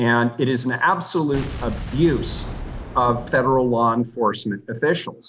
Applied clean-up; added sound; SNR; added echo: none; Boom; 11 dB; none.